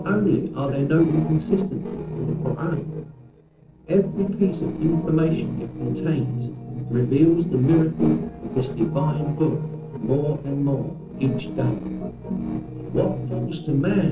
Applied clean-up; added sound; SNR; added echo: neural separator model SepFormer DNS4.